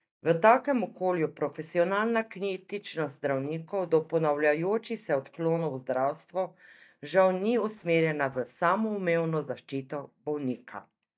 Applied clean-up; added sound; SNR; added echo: neural mask model DeepFilterNet 3.